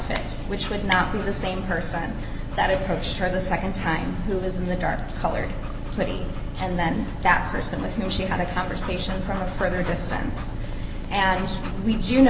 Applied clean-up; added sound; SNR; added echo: none; Dog + Breathing; 16 dB; none.